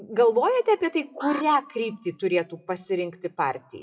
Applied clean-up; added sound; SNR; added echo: classical method WPE with log-MMSE.